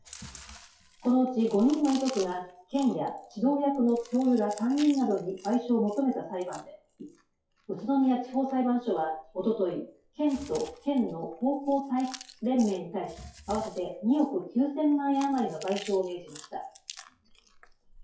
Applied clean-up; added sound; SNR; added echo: classical method WPE with log-MMSE.